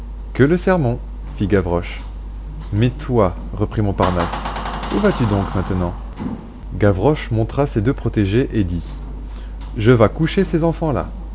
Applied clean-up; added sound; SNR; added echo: none; Door; 14 dB; none.